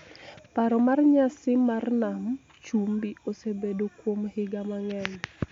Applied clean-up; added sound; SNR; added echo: none; none; none; none.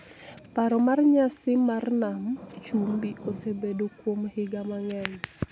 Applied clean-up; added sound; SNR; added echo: none; Thunder / Rain; 19 dB; none.